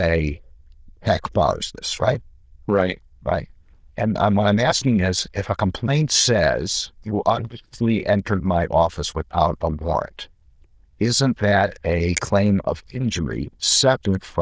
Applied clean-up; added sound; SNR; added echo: neural diffusion model UNIVERSE++.